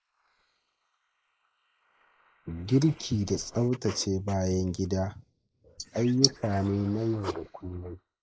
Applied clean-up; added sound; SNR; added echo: neural mask model Resemble Enhance denoiser.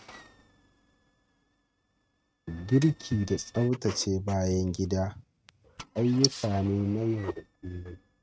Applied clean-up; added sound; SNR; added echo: neural mask model RNNoise.